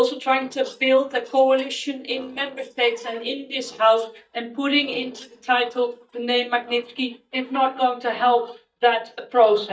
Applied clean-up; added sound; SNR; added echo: neural mask model DeepFilterNet 3.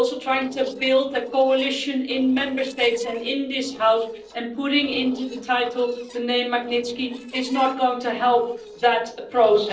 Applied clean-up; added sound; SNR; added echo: neural separator model SepFormer DNS4.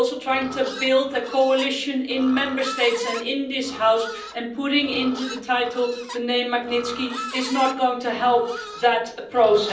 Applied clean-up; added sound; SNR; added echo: none; Livestock, farm animals, working animals; 13 dB; reverberation time 0.6 s.